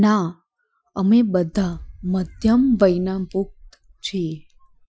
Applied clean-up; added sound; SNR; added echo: classical method Wiener filter.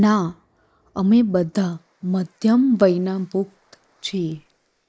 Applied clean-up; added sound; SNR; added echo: neural mask model Resemble Enhance denoiser.